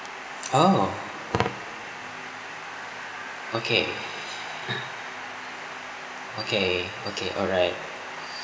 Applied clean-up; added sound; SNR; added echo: none; none; none; none.